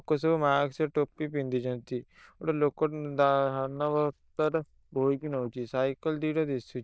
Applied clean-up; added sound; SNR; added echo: neural diffusion model UNIVERSE++.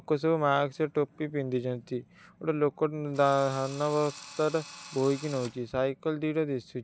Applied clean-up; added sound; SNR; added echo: none; Drill; 17 dB; none.